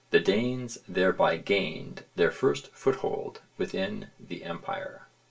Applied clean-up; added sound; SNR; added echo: none; none; none; reverberation time 0.1 s.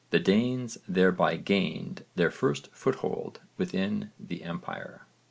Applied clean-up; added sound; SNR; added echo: none; none; none; none.